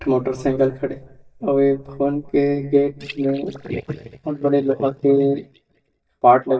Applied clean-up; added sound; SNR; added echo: neural mask model DeepFilterNet 3.